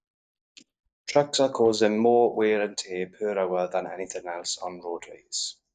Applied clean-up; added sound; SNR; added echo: neural mask model DeepFilterNet 3.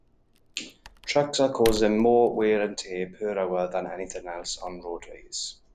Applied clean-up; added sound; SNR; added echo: none; Tearing / Wood; 15 dB; none.